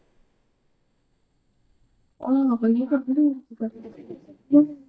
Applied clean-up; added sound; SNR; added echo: neural mask model DeepFilterNet 3.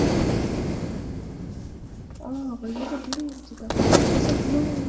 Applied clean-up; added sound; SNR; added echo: none; Breathing; -4 dB; reverberation time 2.2 s.